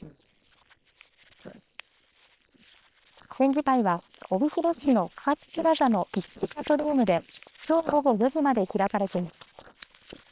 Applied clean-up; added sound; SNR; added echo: neural separator model SepFormer WHAM!.